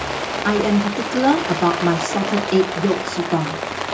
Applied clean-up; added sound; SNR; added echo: none; Rain; 4 dB; reverberation time 0.2 s.